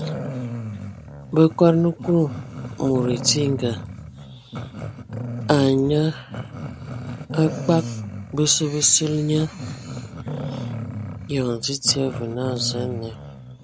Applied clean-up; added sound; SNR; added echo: none; Growling; 9 dB; none.